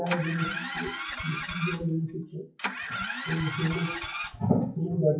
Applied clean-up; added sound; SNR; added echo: classical method WPE with log-MMSE.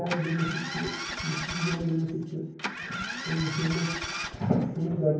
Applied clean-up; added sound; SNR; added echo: none; Engine starting; 6 dB; reverberation time 0.9 s.